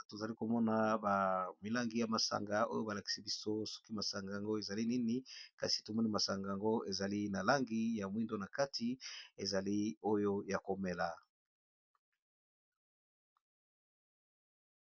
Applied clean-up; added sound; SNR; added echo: none; none; none; none.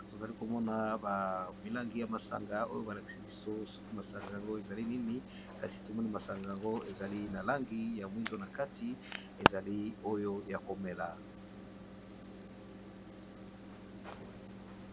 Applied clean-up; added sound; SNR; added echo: none; Alarm; 4 dB; none.